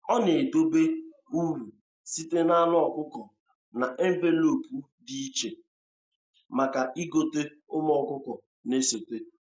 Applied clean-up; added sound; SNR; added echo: none; none; none; none.